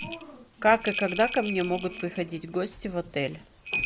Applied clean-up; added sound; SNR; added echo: none; Bell; 10 dB; none.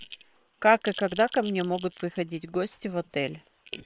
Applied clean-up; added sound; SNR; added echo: neural separator model SepFormer WHAM!.